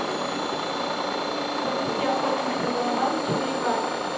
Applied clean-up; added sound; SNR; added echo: none; Domestic sounds, home sounds; 1 dB; reverberation time 0.7 s.